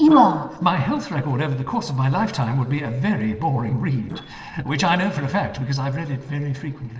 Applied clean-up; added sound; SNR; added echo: neural separator model SepFormer DNS4.